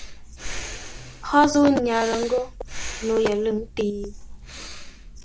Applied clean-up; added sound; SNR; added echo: none; Breathing; 11 dB; none.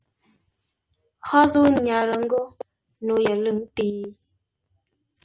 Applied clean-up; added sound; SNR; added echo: none; none; none; none.